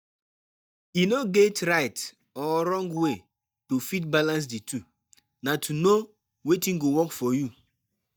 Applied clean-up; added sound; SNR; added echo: neural mask model DeepFilterNet 3.